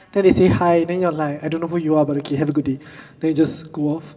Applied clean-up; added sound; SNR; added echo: none; none; none; reverberation time 0.4 s.